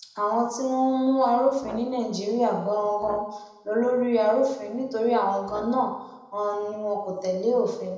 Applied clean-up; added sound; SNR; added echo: none; Brass instrument; 19 dB; reverberation time 0.8 s.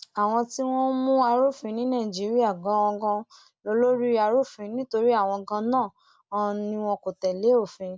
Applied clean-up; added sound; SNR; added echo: none; none; none; none.